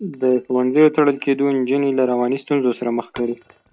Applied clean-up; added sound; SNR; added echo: neural mask model DeepFilterNet 3.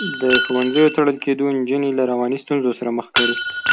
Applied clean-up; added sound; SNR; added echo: none; Shatter; 5 dB; none.